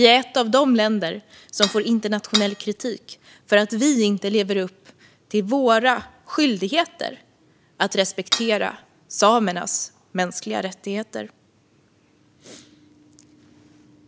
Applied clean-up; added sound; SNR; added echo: none; Cutlery, silverware / Dishes, pots, and pans; 5 dB; none.